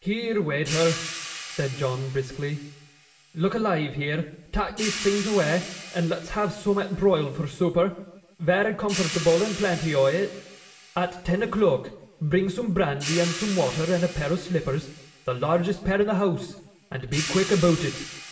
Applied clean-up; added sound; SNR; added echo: none; Hi-hat; 13 dB; reverberation time 0.8 s.